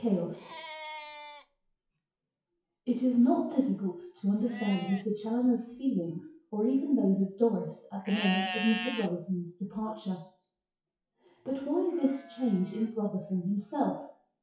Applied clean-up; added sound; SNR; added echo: classical method WPE with log-MMSE.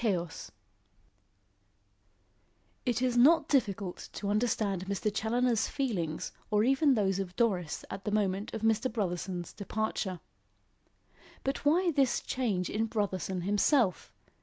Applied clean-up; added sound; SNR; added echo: none; none; none; none.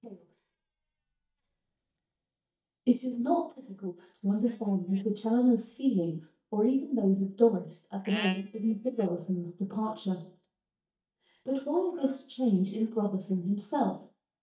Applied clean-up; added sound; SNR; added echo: neural mask model DeepFilterNet 3.